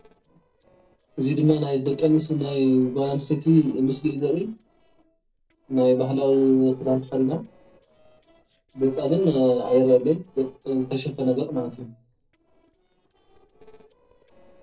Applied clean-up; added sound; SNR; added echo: neural separator model SepFormer DNS4.